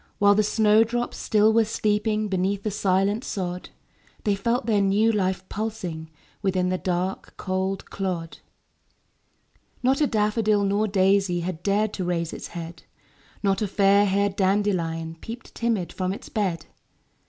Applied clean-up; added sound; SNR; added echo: none; none; none; none.